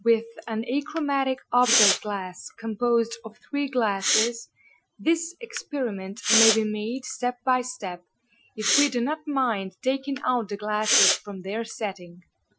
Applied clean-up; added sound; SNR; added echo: classical method Wiener filter.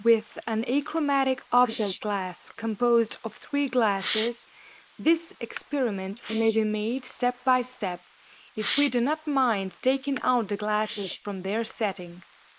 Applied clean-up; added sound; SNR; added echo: neural mask model Resemble Enhance denoiser.